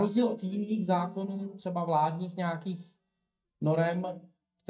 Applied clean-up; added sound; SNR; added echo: neural mask model DeepFilterNet 3.